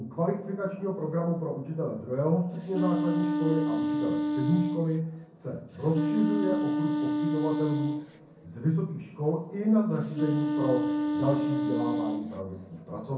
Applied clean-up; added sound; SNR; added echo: none; Wind instrument, woodwind instrument; 0 dB; reverberation time 0.6 s.